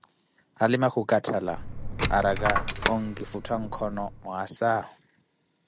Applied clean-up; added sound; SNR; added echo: none; Coin (dropping); 1 dB; none.